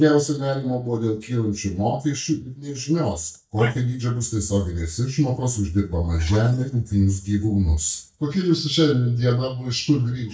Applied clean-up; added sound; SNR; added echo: neural mask model DeepFilterNet 3.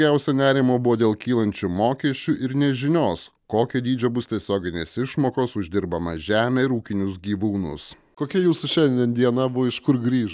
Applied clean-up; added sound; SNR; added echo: none; none; none; none.